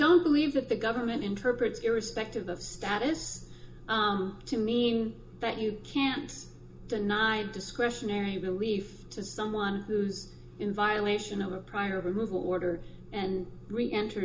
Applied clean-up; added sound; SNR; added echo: none; none; none; reverberation time 0.2 s.